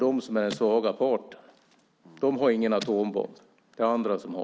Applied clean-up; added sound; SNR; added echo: none; none; none; none.